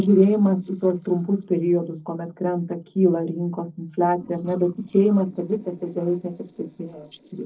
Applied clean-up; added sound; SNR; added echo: neural separator model SepFormer DNS4.